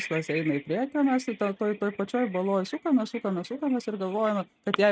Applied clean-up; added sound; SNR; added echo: neural mask model RNNoise.